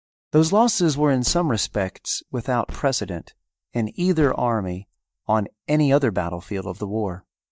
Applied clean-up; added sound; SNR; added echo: neural mask model DeepFilterNet 3.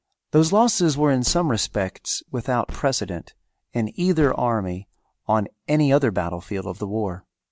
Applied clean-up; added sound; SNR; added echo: none; Car; 16 dB; none.